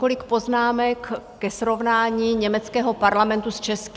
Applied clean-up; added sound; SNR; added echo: none; none; none; none.